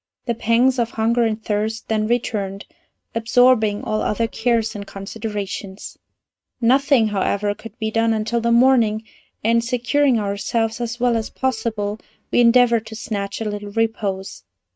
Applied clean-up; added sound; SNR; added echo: neural mask model RNNoise.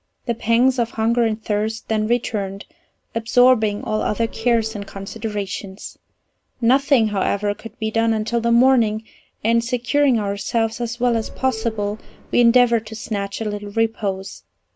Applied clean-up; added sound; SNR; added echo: none; Subway, metro, underground / Doorbell; 12 dB; none.